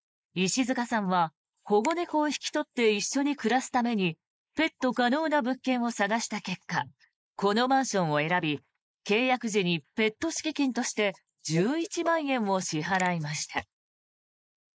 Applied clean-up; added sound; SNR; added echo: neural mask model Resemble Enhance denoiser.